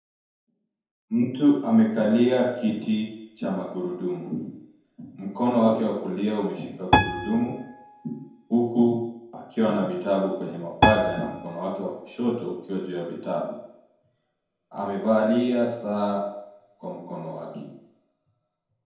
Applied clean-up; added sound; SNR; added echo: none; Piano; 3 dB; reverberation time 0.9 s.